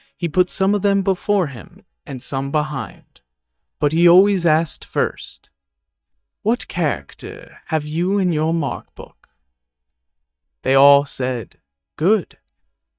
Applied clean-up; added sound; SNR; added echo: neural mask model DeepFilterNet 3.